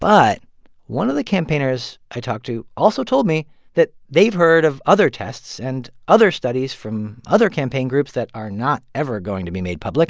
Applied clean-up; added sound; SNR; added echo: none; none; none; none.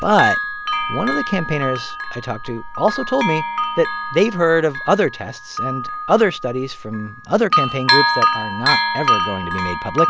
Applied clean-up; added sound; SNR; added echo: none; Bell; 1 dB; none.